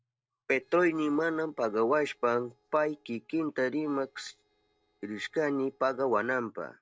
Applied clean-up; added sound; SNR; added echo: neural separator model SepFormer DNS4.